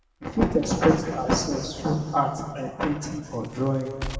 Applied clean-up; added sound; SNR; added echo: none; Crackle; 17 dB; reverberation time 2.0 s.